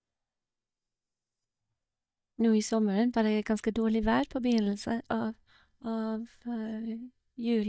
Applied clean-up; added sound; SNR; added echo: neural mask model DeepFilterNet 3.